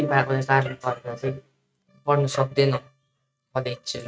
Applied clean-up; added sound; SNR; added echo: neural mask model RNNoise.